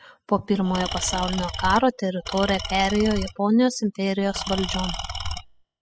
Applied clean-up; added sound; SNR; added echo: classical method spectral subtraction.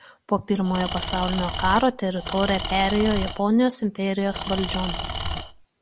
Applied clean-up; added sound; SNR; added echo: none; Engine / Tools; 6 dB; none.